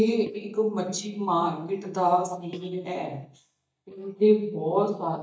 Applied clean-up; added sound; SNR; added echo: neural mask model DeepFilterNet 3.